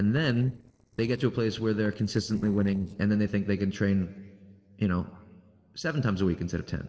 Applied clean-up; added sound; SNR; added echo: neural separator model SepFormer DNS4.